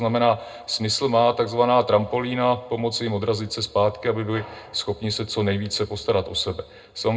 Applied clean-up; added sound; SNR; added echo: none; none; none; reverberation time 0.2 s.